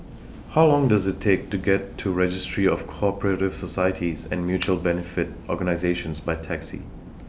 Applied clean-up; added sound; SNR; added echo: none; none; none; none.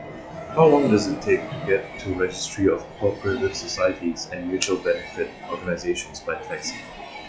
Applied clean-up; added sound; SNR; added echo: classical method log-MMSE.